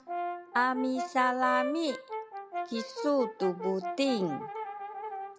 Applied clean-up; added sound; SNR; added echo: none; Brass instrument; 6 dB; none.